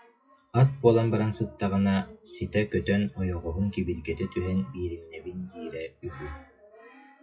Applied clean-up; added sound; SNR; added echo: classical method WPE with log-MMSE.